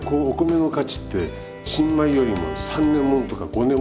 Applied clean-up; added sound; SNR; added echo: none; Bowed string instrument; 17 dB; none.